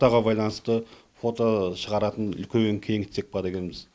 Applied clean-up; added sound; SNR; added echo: none; none; none; none.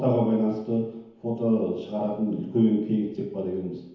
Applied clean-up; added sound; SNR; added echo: none; none; none; reverberation time 1.0 s.